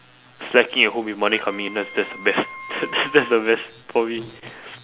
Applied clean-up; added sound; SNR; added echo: none; Wind instrument, woodwind instrument; 15 dB; none.